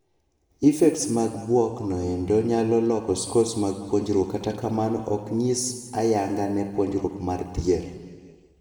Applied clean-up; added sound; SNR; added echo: none; none; none; reverberation time 1.4 s.